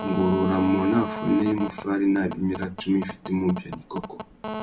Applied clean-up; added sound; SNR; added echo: none; Telephone; 10 dB; none.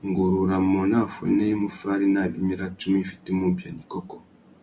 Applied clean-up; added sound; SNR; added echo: none; none; none; none.